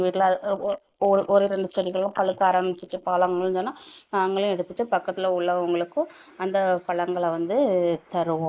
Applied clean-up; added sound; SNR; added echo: neural mask model Resemble Enhance denoiser.